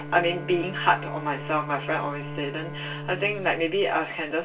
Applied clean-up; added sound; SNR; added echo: none; Bowed string instrument; 10 dB; reverberation time 0.2 s.